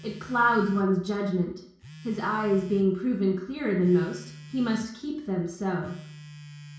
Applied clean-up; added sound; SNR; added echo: none; Telephone; 19 dB; reverberation time 0.6 s.